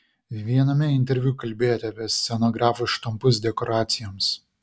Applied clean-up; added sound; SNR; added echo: none; none; none; none.